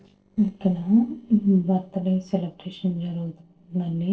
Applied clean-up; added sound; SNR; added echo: neural separator model SepFormer DNS4.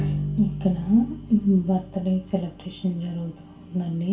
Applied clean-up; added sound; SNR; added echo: none; Bowed string instrument; 9 dB; reverberation time 0.2 s.